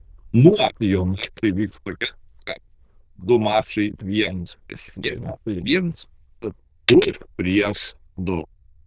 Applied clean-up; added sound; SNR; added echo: neural diffusion model UNIVERSE++.